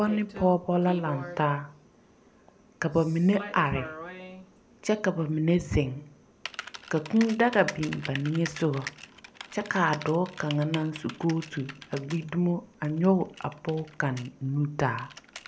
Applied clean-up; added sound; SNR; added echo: none; Typing; 16 dB; none.